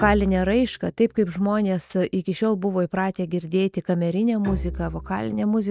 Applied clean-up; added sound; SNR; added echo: neural mask model RNNoise.